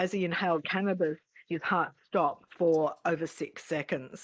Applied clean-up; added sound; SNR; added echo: neural mask model Resemble Enhance denoiser.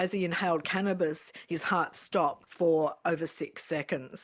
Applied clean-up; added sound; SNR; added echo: none; none; none; none.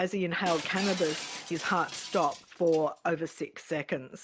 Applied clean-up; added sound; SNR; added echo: none; Shatter; 12 dB; none.